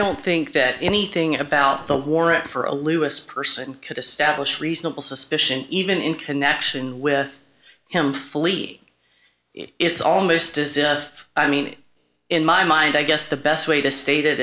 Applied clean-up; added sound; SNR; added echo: none; none; none; none.